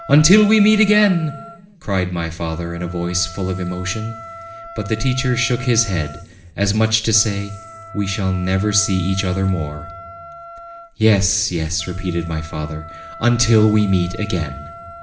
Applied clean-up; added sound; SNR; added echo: none; Wind instrument, woodwind instrument; 17 dB; reverberation time 1.3 s.